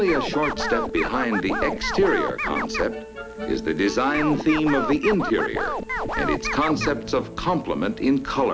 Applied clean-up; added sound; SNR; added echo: none; Scratching (performance technique); 5 dB; none.